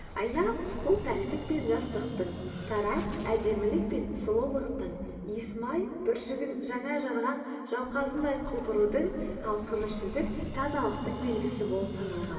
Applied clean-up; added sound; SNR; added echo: none; Explosion; 10 dB; reverberation time 2.8 s.